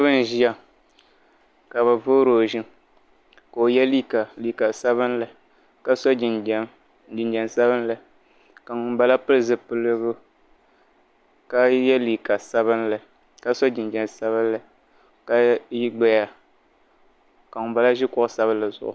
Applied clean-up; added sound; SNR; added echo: none; none; none; none.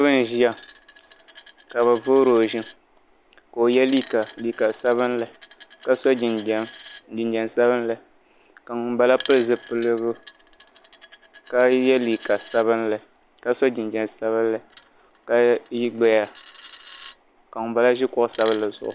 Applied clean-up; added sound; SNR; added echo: none; Coin (dropping); 18 dB; none.